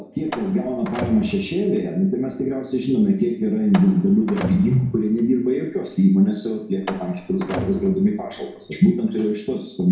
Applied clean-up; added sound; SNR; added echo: none; Slam; 15 dB; reverberation time 0.5 s.